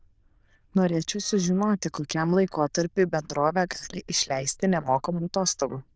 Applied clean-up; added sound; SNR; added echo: neural diffusion model UNIVERSE++.